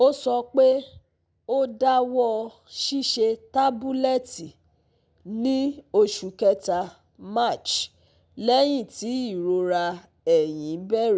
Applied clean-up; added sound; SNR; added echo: none; none; none; none.